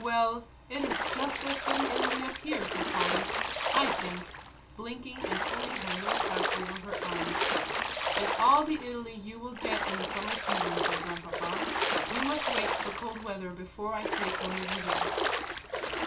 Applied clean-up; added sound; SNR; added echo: none; Splash, splatter; -2 dB; reverberation time 0.2 s.